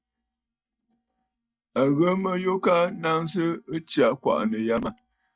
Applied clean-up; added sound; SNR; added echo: neural mask model DeepFilterNet 3.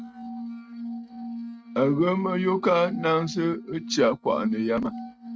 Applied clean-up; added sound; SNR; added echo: neural mask model RNNoise.